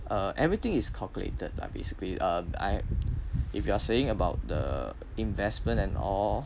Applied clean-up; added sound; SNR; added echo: none; none; none; none.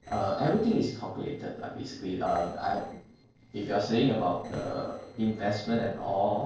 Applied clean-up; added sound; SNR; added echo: neural separator model SepFormer DNS4.